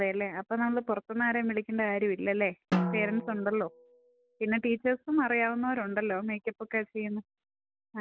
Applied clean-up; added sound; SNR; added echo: none; Drum; 4 dB; none.